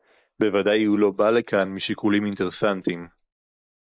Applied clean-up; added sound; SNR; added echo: neural mask model Resemble Enhance denoiser.